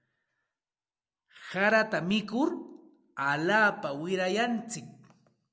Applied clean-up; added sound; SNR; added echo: none; none; none; none.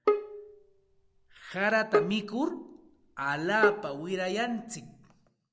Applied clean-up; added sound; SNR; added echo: none; Bowed string instrument; 1 dB; none.